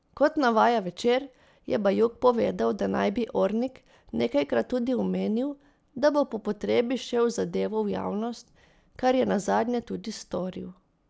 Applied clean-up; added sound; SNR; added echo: none; none; none; none.